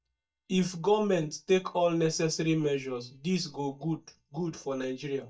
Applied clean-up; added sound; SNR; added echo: neural mask model DeepFilterNet 3.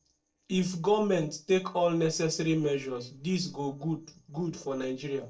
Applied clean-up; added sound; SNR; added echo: neural separator model SepFormer DNS4.